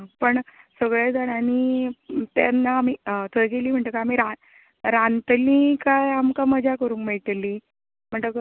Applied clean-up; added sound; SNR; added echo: none; none; none; none.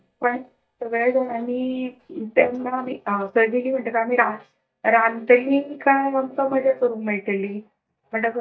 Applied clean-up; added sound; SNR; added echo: neural mask model DeepFilterNet 3.